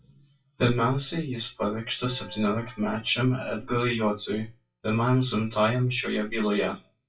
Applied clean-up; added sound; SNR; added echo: classical method WPE with log-MMSE.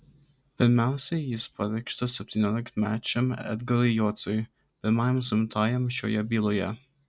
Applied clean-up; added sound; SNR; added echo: none; none; none; none.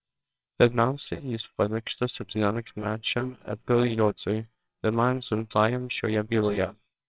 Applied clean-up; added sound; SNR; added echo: neural separator model SepFormer WHAMR!.